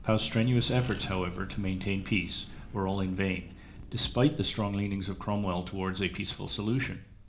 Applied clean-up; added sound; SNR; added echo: none; Accelerating, revving, vroom; 14 dB; reverberation time 0.4 s.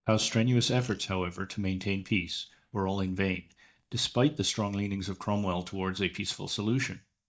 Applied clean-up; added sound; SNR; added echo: neural mask model DeepFilterNet 3.